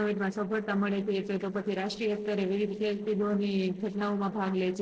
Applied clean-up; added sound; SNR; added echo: neural separator model SepFormer DNS4.